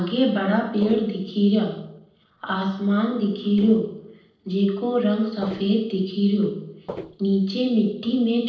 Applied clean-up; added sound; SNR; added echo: neural separator model SepFormer DNS4.